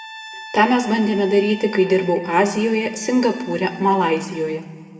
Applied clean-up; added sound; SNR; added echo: none; Brass instrument; 18 dB; reverberation time 1.7 s.